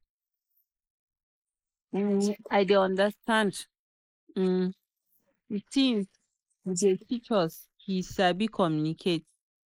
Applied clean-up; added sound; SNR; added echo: neural mask model Resemble Enhance denoiser.